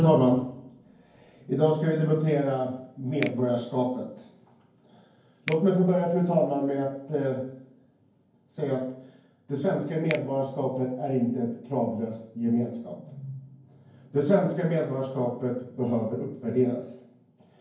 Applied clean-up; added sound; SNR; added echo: none; Finger snapping; 18 dB; reverberation time 0.9 s.